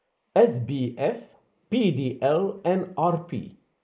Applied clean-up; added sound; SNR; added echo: neural mask model Resemble Enhance denoiser.